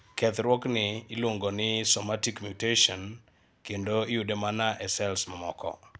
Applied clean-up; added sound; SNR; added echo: none; none; none; none.